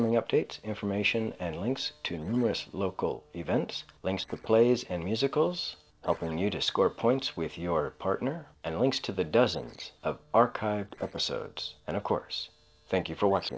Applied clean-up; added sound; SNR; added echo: neural separator model SepFormer DNS4.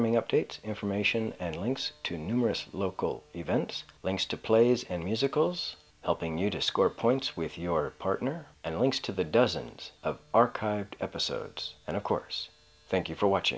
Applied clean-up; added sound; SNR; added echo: none; none; none; none.